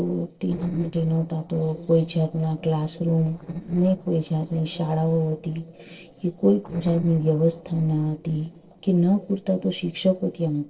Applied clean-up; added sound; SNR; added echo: neural separator model SepFormer DNS4.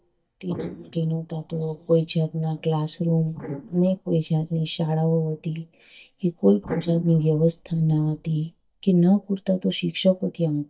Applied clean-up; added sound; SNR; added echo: neural mask model DeepFilterNet 3.